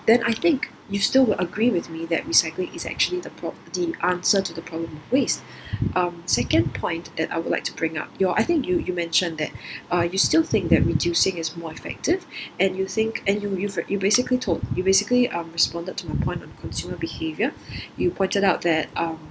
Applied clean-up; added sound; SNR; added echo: none; none; none; none.